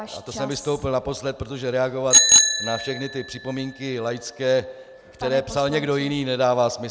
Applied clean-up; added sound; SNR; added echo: none; Bicycle bell; 0 dB; none.